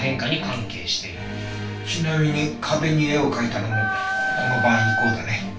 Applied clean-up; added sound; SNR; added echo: none; Wind instrument, woodwind instrument; 1 dB; reverberation time 0.3 s.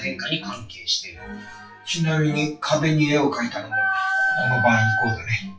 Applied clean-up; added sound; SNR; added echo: classical method WPE with log-MMSE.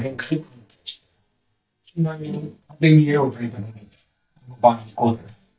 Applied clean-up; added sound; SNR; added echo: neural mask model DeepFilterNet 3.